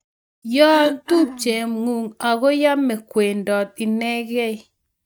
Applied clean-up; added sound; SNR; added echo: neural mask model DeepFilterNet 3.